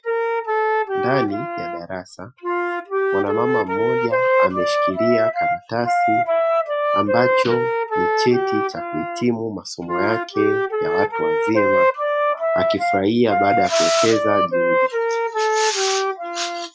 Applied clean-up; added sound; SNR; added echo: classical method Wiener filter.